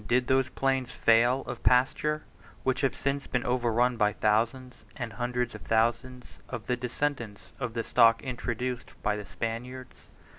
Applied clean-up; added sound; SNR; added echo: none; none; none; none.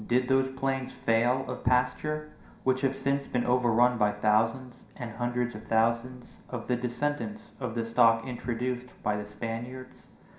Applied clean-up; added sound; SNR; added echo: none; none; none; reverberation time 0.5 s.